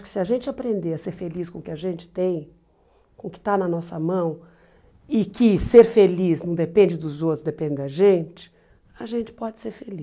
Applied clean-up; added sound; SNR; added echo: none; none; none; none.